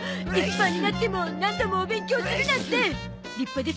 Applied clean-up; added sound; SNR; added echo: none; Sneeze + Bowed string instrument; 5 dB; none.